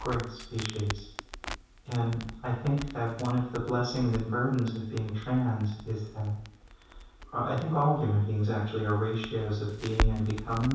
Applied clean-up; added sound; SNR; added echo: none; Crackle; 9 dB; reverberation time 0.7 s.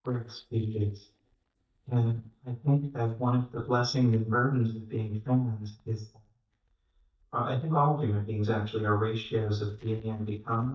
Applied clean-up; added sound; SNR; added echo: neural mask model DeepFilterNet 3.